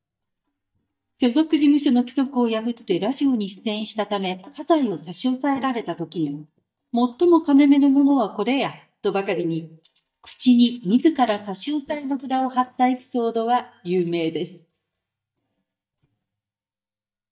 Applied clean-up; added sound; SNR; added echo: neural mask model DeepFilterNet 3.